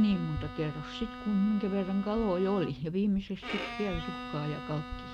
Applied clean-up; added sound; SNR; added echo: none; Bowed string instrument; 11 dB; none.